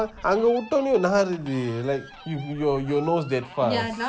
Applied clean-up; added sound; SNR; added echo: none; Fowl; 20 dB; none.